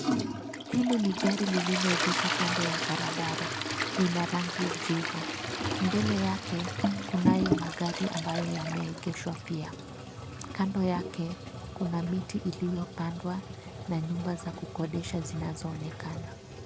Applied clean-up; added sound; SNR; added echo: none; Toilet flush; 2 dB; none.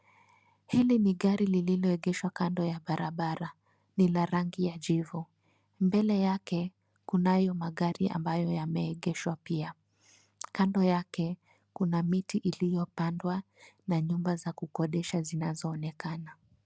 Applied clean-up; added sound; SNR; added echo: none; none; none; none.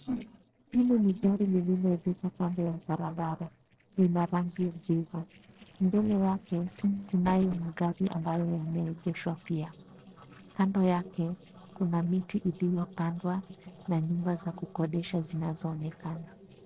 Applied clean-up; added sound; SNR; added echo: neural separator model SepFormer DNS4.